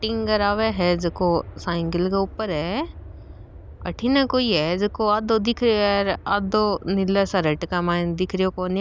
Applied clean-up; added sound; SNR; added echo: none; Aircraft; 16 dB; none.